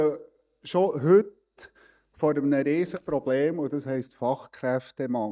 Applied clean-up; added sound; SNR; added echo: neural mask model DeepFilterNet 3.